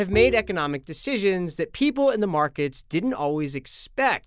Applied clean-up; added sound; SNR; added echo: none; Bowed string instrument; 8 dB; none.